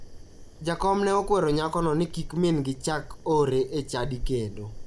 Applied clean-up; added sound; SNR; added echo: none; Fire; 10 dB; none.